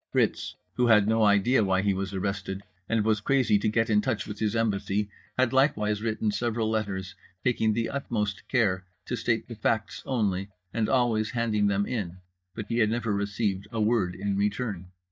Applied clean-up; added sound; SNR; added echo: neural mask model DeepFilterNet 3.